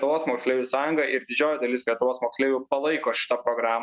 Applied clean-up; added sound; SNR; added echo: none; none; none; none.